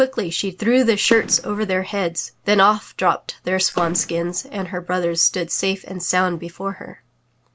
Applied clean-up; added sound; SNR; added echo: neural mask model Resemble Enhance denoiser.